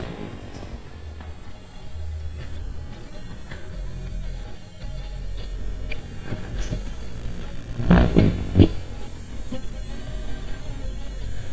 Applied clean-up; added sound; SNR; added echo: neural mask model DeepFilterNet 3.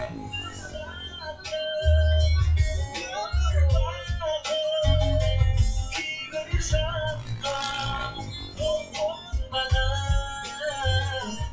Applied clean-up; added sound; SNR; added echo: classical method WPE with log-MMSE.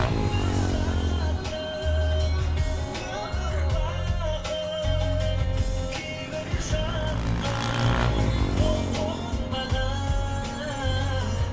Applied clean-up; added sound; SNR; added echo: none; Motorcycle / Engine; 5 dB; reverberation time 0.3 s.